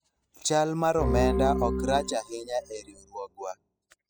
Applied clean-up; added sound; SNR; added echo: classical method spectral subtraction.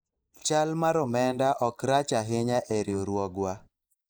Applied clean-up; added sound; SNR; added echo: neural mask model Resemble Enhance denoiser.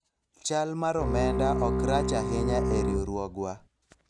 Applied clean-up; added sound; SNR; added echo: none; Bowed string instrument; -2 dB; none.